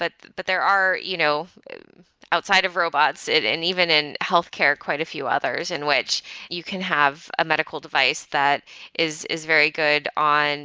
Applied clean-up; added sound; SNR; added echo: none; none; none; none.